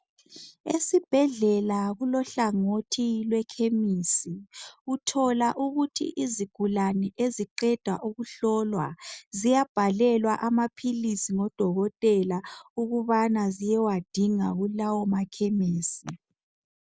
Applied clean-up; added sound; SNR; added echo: none; none; none; none.